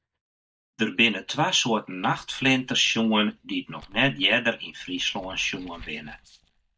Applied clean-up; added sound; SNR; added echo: neural mask model DeepFilterNet 3.